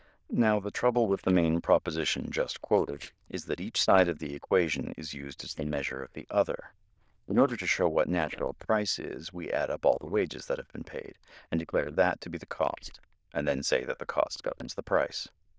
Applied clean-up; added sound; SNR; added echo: neural diffusion model UNIVERSE++.